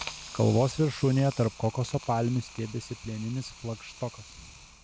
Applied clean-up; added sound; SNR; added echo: none; Hiss; 16 dB; none.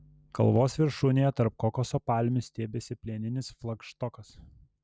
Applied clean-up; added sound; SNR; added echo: none; none; none; none.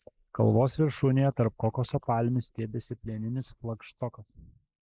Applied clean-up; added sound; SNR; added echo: neural mask model Resemble Enhance denoiser.